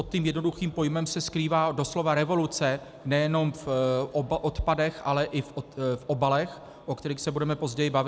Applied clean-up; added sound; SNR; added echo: none; none; none; none.